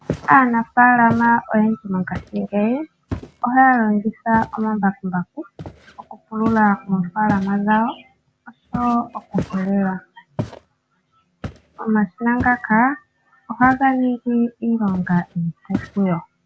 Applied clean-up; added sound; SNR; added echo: none; Walk, footsteps; 14 dB; none.